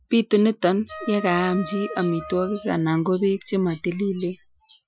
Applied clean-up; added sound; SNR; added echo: classical method Wiener filter.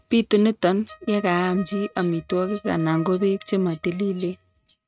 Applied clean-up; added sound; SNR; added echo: neural mask model RNNoise.